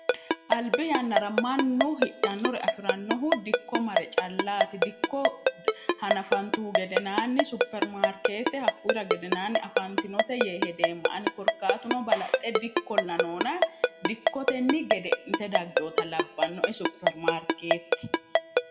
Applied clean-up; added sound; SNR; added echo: none; Ringtone; -4 dB; reverberation time 1.4 s.